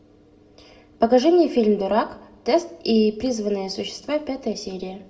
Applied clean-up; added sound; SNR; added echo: none; none; none; reverberation time 0.5 s.